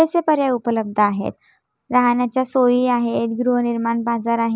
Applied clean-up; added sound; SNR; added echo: none; none; none; none.